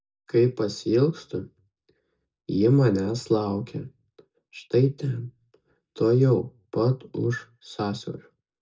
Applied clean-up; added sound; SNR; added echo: none; none; none; reverberation time 0.2 s.